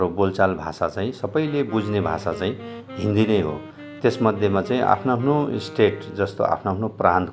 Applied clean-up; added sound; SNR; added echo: none; Wind instrument, woodwind instrument; 17 dB; none.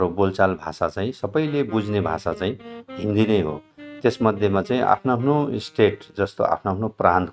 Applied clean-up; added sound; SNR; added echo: neural mask model RNNoise.